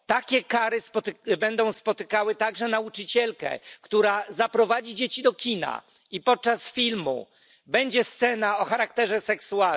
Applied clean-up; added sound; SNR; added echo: none; none; none; none.